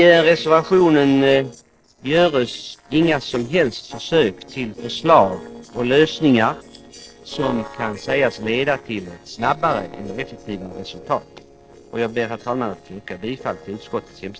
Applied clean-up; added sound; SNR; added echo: neural separator model SepFormer DNS4.